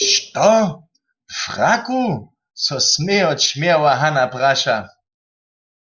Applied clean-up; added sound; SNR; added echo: neural mask model Resemble Enhance denoiser.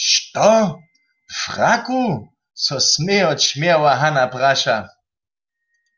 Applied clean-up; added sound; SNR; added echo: none; none; none; none.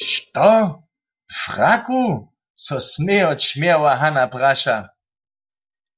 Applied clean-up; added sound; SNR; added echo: neural mask model DeepFilterNet 3.